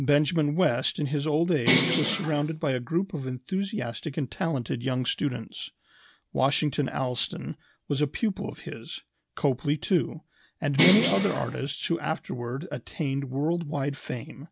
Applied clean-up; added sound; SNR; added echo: none; Bell; -2 dB; none.